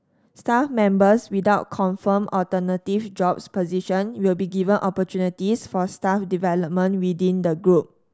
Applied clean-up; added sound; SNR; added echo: none; none; none; none.